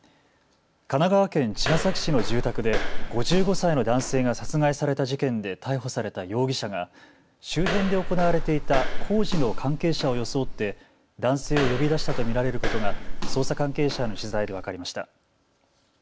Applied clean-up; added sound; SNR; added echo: none; Walk, footsteps; -2 dB; none.